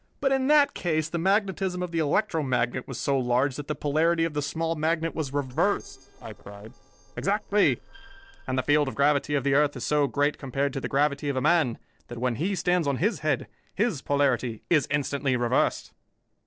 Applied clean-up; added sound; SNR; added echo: neural separator model SepFormer DNS4.